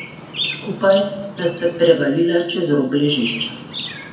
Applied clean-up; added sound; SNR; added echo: none; Chirp, tweet; 12 dB; reverberation time 0.8 s.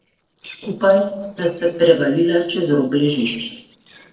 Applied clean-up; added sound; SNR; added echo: neural separator model SepFormer DNS4.